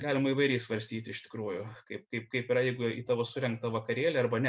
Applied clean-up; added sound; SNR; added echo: neural mask model Resemble Enhance denoiser.